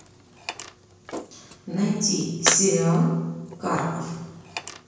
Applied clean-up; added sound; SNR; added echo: none; Tools; 9 dB; reverberation time 1.0 s.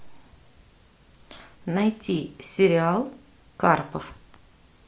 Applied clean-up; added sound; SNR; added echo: none; none; none; none.